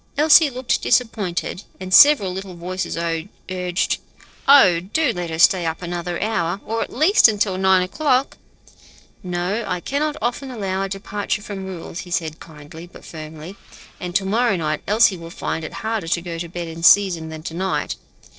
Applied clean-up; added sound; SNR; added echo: neural separator model SepFormer DNS4.